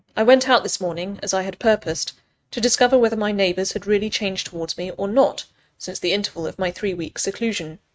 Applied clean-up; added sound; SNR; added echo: neural mask model RNNoise.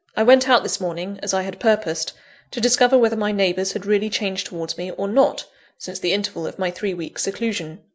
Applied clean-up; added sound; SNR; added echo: none; none; none; none.